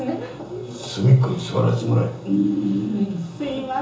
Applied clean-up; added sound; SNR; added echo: none; none; none; reverberation time 0.6 s.